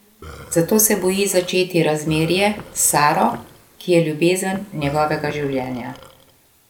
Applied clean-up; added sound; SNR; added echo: none; Burping, eructation + Walk, footsteps; 20 dB; none.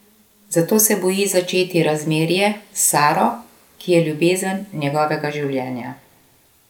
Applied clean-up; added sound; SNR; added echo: none; none; none; none.